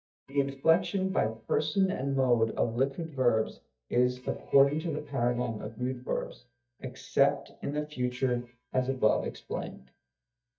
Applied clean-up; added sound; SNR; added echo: neural mask model DeepFilterNet 3.